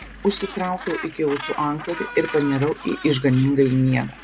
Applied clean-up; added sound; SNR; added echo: none; Gull, seagull + Wind instrument, woodwind instrument; 14 dB; none.